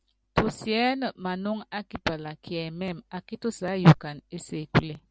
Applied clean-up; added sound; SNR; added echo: none; none; none; none.